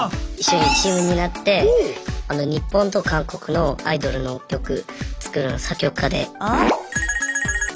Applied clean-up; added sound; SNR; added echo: none; none; none; none.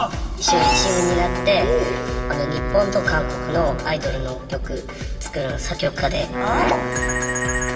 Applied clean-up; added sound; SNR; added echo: none; Wind instrument, woodwind instrument; 7 dB; reverberation time 2.4 s.